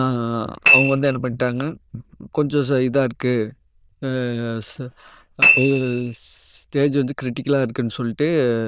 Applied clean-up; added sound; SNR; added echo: neural diffusion model UNIVERSE++.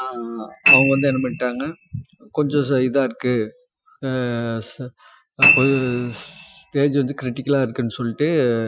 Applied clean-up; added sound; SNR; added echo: classical method Wiener filter.